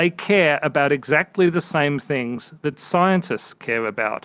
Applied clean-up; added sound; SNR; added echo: none; none; none; none.